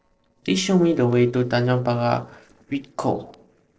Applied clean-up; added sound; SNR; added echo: neural separator model SepFormer DNS4.